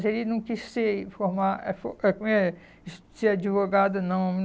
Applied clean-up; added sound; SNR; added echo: none; none; none; none.